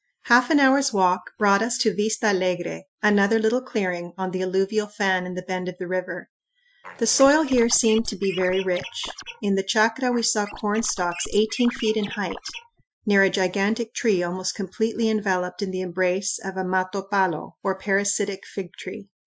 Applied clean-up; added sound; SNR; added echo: classical method Wiener filter.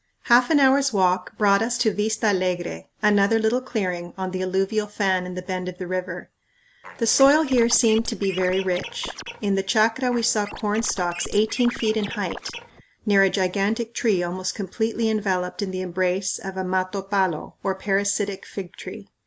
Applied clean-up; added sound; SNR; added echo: none; Scratching (performance technique); 13 dB; none.